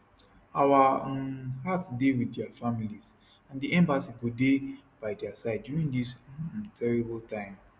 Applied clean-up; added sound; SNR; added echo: none; none; none; none.